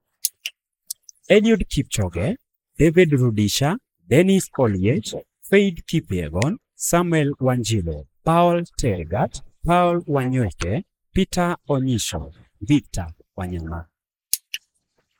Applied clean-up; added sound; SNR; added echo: neural mask model Resemble Enhance denoiser.